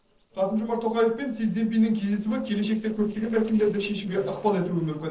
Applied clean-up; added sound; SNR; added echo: neural separator model SepFormer DNS4.